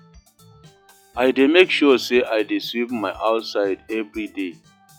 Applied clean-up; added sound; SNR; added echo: classical method log-MMSE.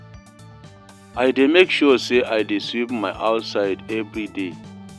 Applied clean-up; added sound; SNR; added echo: none; Organ; 20 dB; none.